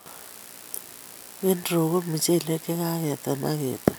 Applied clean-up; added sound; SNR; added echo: none; none; none; none.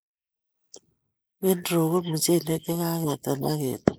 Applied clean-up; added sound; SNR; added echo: neural mask model Resemble Enhance denoiser.